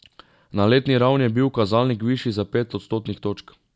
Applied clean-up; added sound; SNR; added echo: none; none; none; none.